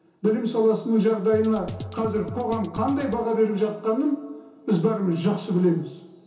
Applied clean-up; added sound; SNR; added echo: none; Drum kit; 13 dB; reverberation time 0.7 s.